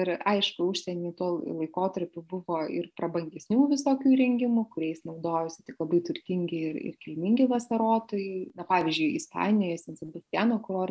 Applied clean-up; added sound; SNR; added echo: none; none; none; none.